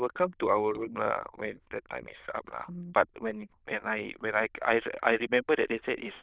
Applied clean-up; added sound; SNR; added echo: neural diffusion model UNIVERSE++.